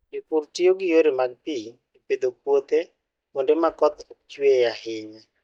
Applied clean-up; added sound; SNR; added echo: neural mask model DeepFilterNet 3.